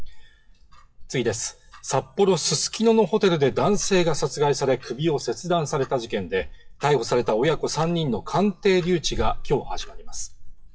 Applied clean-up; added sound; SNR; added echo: classical method WPE with log-MMSE.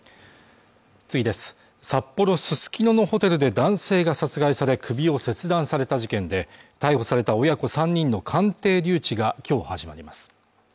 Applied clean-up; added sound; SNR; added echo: none; none; none; none.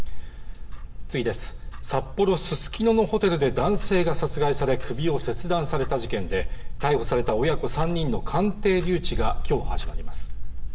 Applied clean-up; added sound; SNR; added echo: none; Clock; 1 dB; reverberation time 0.7 s.